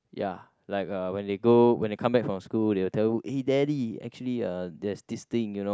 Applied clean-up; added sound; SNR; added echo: none; none; none; none.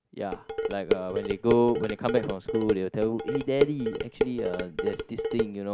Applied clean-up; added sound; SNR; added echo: none; Dishes, pots, and pans; 2 dB; none.